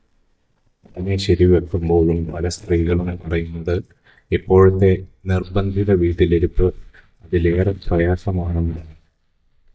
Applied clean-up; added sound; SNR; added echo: neural mask model DeepFilterNet 3.